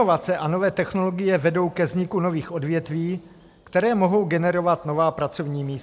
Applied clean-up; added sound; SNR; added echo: none; none; none; none.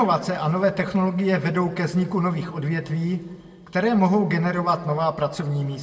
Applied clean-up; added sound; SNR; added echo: none; none; none; reverberation time 1.2 s.